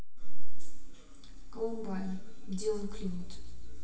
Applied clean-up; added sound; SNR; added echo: none; none; none; reverberation time 1.0 s.